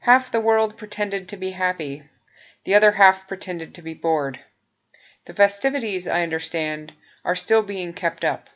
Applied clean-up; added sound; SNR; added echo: none; none; none; none.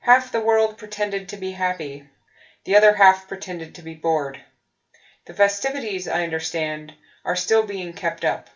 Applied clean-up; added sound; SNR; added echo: none; none; none; reverberation time 0.2 s.